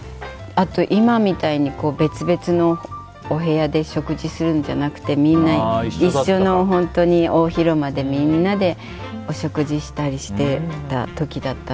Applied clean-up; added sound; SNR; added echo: none; none; none; none.